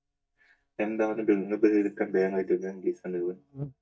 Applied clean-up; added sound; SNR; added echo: neural mask model DeepFilterNet 3.